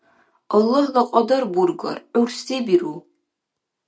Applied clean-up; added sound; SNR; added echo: none; none; none; none.